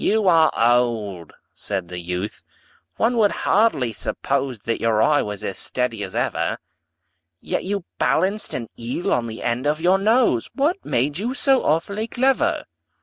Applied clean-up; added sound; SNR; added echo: none; none; none; none.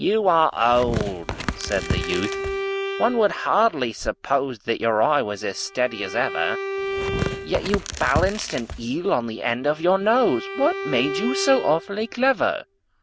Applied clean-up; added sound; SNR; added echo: none; Tearing + Bowed string instrument; 7 dB; none.